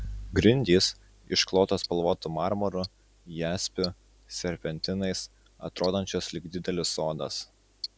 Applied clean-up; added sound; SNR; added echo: none; Tick-tock; 17 dB; none.